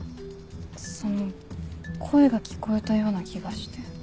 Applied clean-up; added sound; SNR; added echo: none; none; none; none.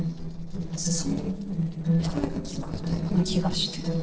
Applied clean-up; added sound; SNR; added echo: neural separator model SepFormer DNS4.